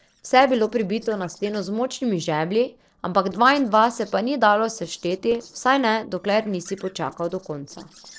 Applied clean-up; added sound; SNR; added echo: neural separator model SepFormer DNS4.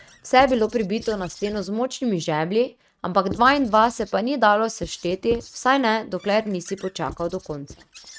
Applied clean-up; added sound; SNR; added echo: neural mask model RNNoise.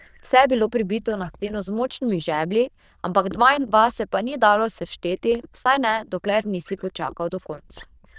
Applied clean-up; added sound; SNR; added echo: neural diffusion model UNIVERSE++.